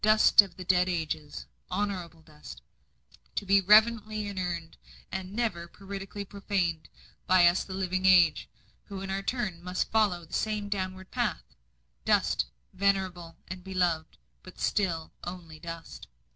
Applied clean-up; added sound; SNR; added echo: none; none; none; none.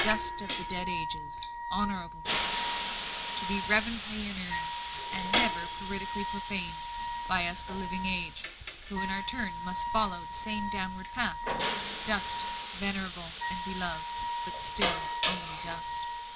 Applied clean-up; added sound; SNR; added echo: none; Wind instrument, woodwind instrument + Hiss; 2 dB; none.